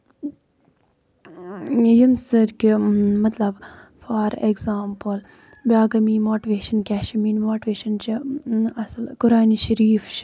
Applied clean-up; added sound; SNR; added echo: none; none; none; none.